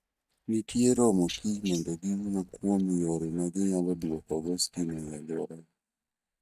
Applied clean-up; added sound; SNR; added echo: neural mask model DeepFilterNet 3.